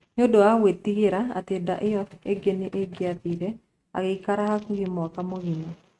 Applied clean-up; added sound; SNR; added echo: neural mask model RNNoise.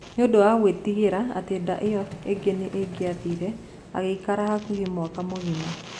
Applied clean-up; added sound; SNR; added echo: none; Vehicle; 19 dB; none.